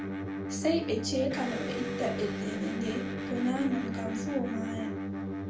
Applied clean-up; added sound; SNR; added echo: none; Electric guitar; 1 dB; reverberation time 0.4 s.